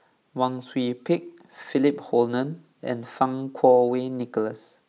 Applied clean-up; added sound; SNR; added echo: none; none; none; none.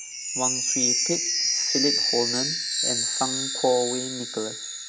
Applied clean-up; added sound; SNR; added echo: none; Chime; -3 dB; none.